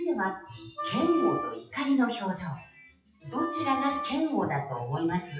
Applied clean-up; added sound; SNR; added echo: classical method WPE with log-MMSE.